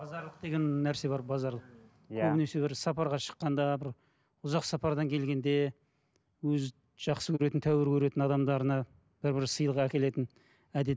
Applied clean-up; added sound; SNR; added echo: none; none; none; none.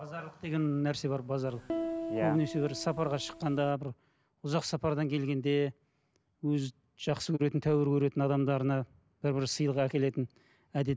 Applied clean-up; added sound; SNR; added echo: none; Piano; 7 dB; none.